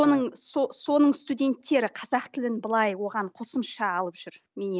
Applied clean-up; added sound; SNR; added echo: none; none; none; none.